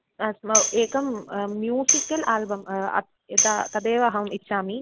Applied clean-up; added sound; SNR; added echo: none; Tambourine; 2 dB; none.